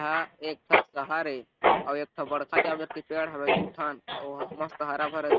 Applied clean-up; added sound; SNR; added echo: neural mask model RNNoise.